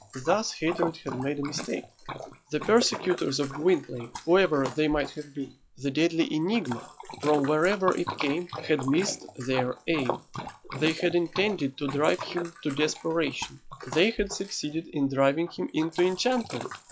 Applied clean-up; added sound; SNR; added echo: classical method log-MMSE.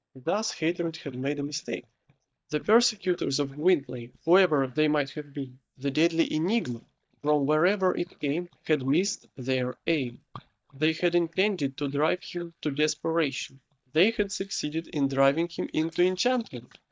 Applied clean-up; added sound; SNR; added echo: neural mask model DeepFilterNet 3.